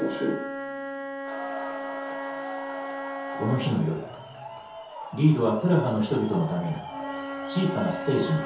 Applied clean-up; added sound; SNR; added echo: none; Wind instrument, woodwind instrument; 9 dB; reverberation time 0.6 s.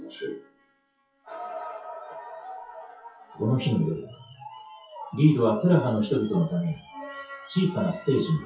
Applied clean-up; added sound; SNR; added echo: classical method WPE with log-MMSE.